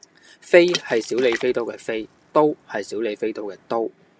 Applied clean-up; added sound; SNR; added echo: none; Water / Splash, splatter; 15 dB; none.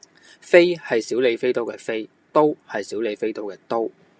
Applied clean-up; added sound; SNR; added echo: none; none; none; none.